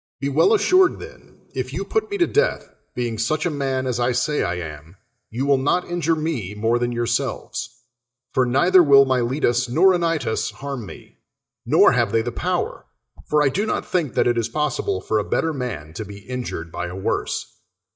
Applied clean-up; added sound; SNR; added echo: neural mask model DeepFilterNet 3.